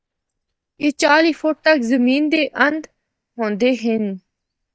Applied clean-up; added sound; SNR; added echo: neural mask model DeepFilterNet 3.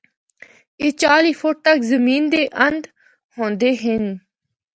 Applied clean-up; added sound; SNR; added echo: none; none; none; none.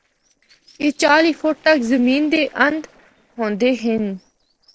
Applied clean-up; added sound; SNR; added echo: neural separator model SepFormer DNS4.